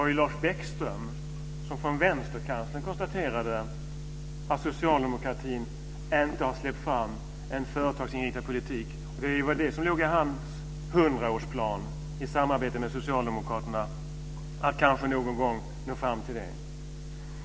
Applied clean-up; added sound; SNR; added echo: none; none; none; none.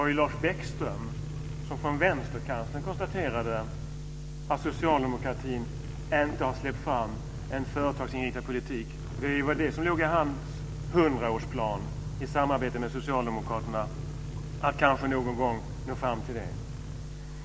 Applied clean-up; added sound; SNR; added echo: none; Truck; 11 dB; none.